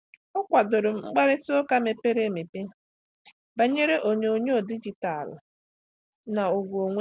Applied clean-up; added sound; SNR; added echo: none; none; none; none.